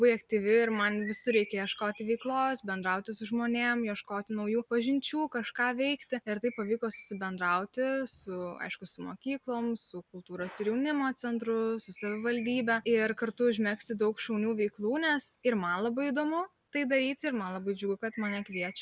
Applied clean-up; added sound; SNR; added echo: none; none; none; none.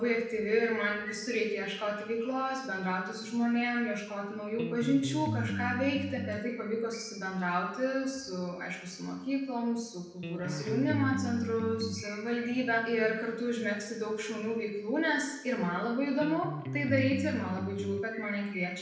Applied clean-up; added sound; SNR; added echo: none; Electric guitar; 4 dB; reverberation time 0.8 s.